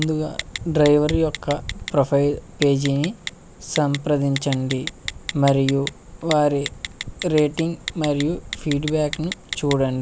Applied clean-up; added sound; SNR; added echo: none; Telephone; 13 dB; none.